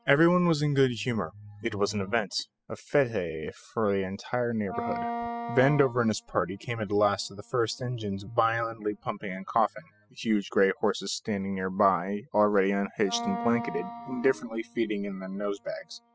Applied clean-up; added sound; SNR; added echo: classical method spectral subtraction.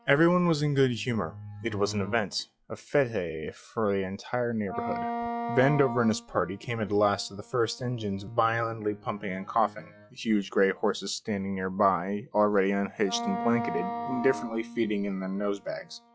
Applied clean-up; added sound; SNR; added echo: classical method log-MMSE.